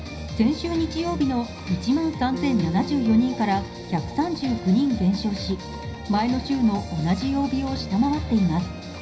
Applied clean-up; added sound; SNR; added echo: none; Electric guitar / Strum; 12 dB; reverberation time 0.5 s.